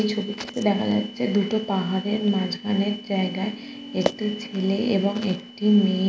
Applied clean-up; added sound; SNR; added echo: none; none; none; none.